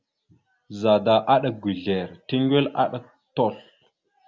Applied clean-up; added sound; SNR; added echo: none; none; none; none.